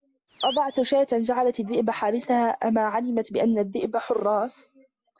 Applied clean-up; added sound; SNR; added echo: none; Animal; 16 dB; none.